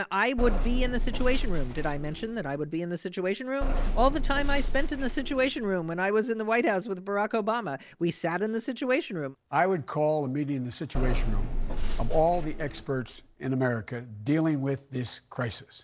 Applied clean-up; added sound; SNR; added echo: none; Bus / Engine; -2 dB; none.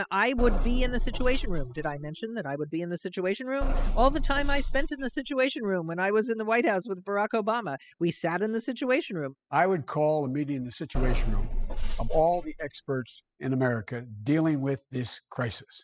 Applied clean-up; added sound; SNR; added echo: classical method spectral subtraction.